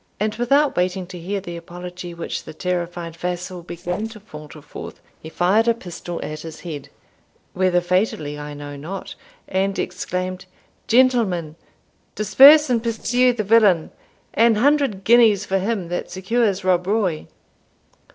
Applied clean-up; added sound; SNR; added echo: neural separator model SepFormer DNS4.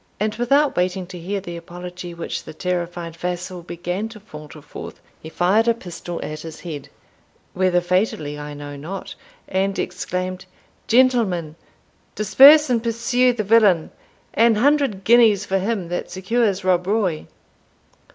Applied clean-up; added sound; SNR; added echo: none; none; none; none.